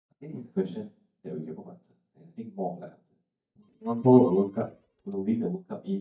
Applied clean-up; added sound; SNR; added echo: neural mask model DeepFilterNet 3.